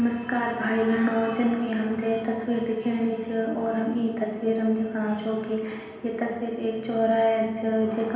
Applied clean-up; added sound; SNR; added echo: none; none; none; reverberation time 1.1 s.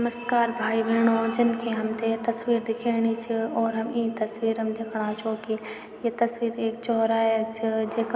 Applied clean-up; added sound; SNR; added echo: none; none; none; none.